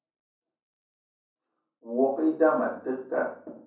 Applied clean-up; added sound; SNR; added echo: none; none; none; reverberation time 0.6 s.